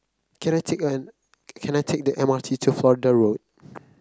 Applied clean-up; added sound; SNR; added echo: none; none; none; none.